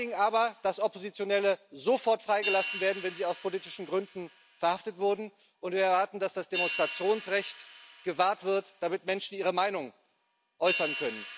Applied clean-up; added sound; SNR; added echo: none; Hi-hat; 10 dB; none.